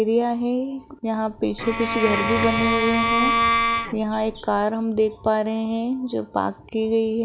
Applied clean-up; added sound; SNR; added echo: none; Bowed string instrument; 0 dB; none.